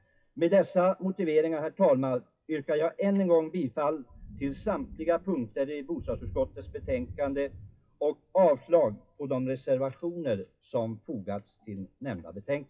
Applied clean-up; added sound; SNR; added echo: classical method WPE with log-MMSE.